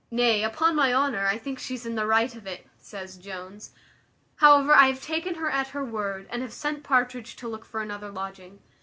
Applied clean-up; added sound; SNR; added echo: none; none; none; none.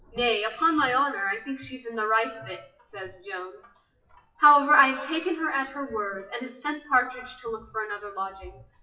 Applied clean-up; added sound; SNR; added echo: classical method WPE with log-MMSE.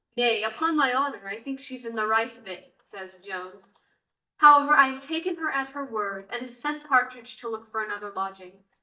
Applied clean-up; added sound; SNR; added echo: neural mask model DeepFilterNet 3.